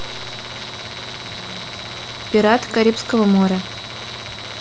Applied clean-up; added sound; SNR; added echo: none; Tools; 10 dB; none.